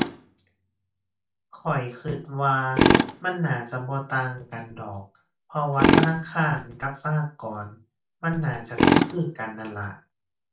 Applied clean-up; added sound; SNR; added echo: none; Tools; -2 dB; reverberation time 0.3 s.